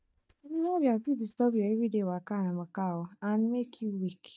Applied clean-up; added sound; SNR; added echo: neural mask model DeepFilterNet 3.